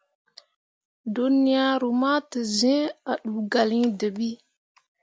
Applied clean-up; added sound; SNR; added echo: none; none; none; none.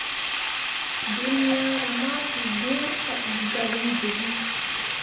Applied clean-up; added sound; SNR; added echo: none; Sink (filling or washing); -4 dB; reverberation time 0.8 s.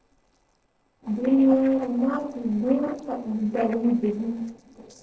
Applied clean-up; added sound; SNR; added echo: neural separator model SepFormer DNS4.